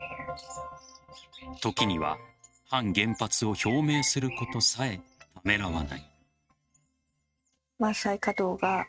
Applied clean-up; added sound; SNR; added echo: neural mask model RNNoise.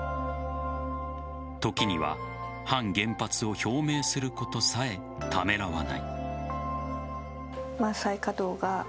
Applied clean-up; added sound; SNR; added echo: none; none; none; none.